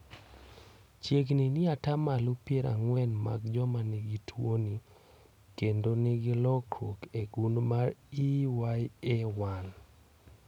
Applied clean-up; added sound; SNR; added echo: none; none; none; none.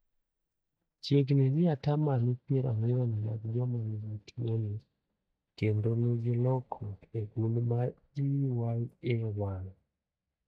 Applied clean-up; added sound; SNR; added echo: neural mask model DeepFilterNet 3.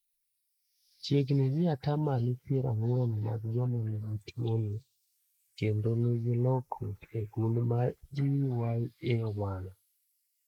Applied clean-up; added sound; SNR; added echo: neural mask model Resemble Enhance denoiser.